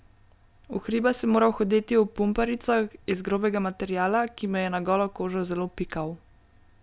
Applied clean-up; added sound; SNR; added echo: none; none; none; none.